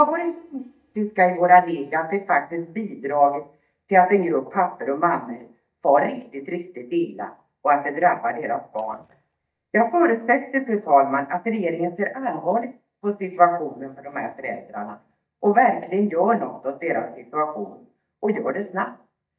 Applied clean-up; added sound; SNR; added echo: neural mask model DeepFilterNet 3.